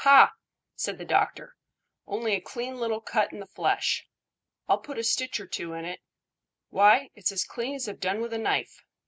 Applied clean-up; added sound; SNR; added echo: none; none; none; none.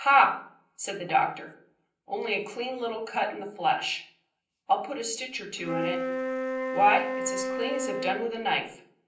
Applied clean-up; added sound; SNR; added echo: none; Wind instrument, woodwind instrument; 3 dB; reverberation time 0.6 s.